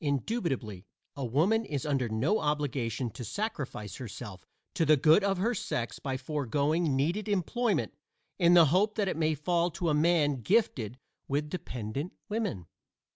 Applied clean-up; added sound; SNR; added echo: none; none; none; none.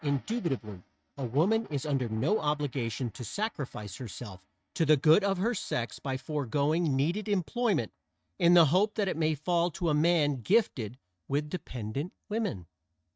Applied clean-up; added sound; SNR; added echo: neural mask model RNNoise.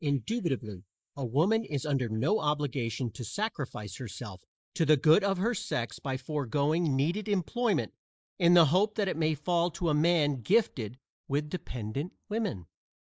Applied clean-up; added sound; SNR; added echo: neural mask model Resemble Enhance denoiser.